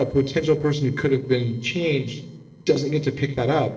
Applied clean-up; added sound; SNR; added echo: neural separator model SepFormer DNS4.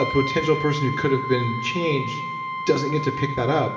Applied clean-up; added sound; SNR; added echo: none; Brass instrument; 6 dB; reverberation time 2.3 s.